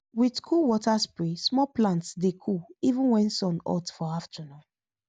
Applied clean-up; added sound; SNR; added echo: none; none; none; none.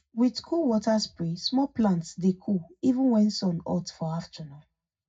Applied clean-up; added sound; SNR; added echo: none; none; none; reverberation time 0.4 s.